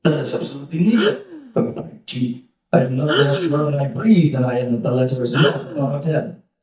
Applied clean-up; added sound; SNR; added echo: neural mask model DeepFilterNet 3.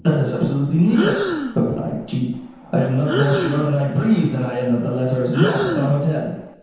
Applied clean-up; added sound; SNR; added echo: none; Breathing; 8 dB; reverberation time 0.9 s.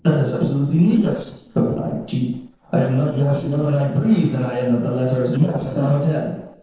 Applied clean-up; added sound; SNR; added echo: neural separator model SepFormer DNS4.